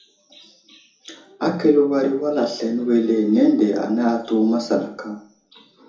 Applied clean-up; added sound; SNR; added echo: none; none; none; reverberation time 0.6 s.